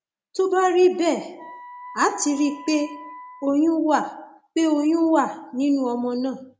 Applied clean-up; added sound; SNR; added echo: none; Wind instrument, woodwind instrument; 19 dB; none.